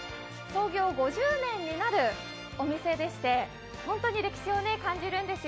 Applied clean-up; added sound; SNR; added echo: none; none; none; none.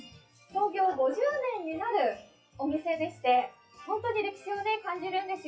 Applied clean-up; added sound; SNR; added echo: classical method WPE with log-MMSE.